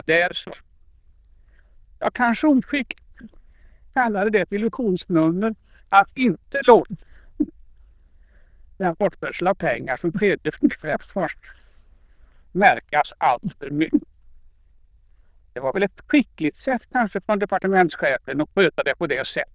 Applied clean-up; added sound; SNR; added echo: neural diffusion model UNIVERSE++.